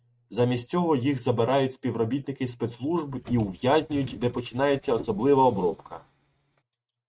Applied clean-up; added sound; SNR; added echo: neural mask model RNNoise.